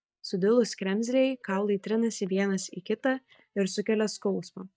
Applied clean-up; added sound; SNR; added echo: neural mask model DeepFilterNet 3.